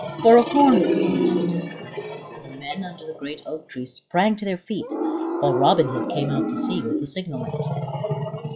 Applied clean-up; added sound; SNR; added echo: classical method log-MMSE.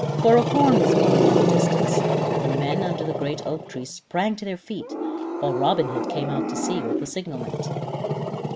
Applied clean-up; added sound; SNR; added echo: none; Growling; -2 dB; none.